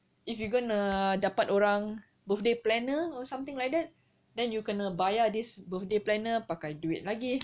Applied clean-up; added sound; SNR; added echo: none; none; none; none.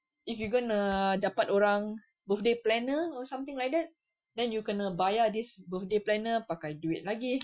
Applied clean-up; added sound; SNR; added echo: classical method Wiener filter.